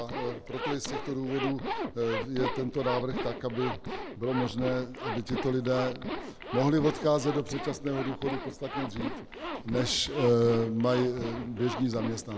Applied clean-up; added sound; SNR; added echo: none; Zipper (clothing); 6 dB; none.